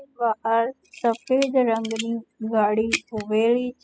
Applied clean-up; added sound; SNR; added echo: classical method spectral subtraction.